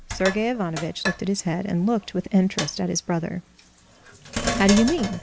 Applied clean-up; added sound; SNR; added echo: none; Sink (filling or washing); 8 dB; none.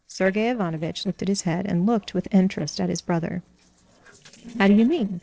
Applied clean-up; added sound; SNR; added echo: neural separator model SepFormer DNS4.